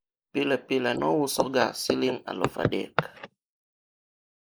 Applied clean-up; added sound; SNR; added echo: neural mask model Resemble Enhance denoiser.